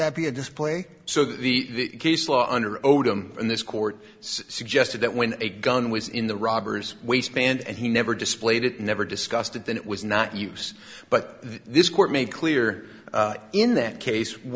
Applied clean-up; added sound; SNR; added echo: none; none; none; none.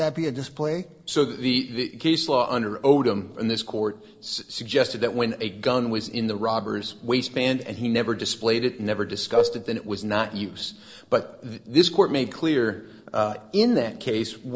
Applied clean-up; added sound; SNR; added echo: neural separator model SepFormer DNS4.